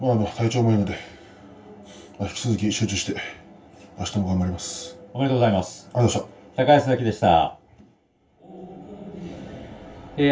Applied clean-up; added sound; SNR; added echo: none; none; none; reverberation time 0.2 s.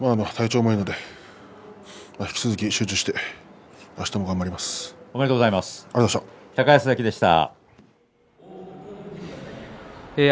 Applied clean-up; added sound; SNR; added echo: none; none; none; none.